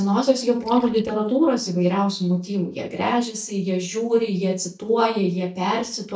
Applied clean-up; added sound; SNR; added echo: neural mask model DeepFilterNet 3.